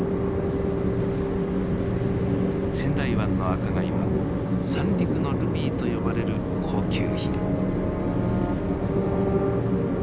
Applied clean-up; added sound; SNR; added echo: none; Train; -2 dB; none.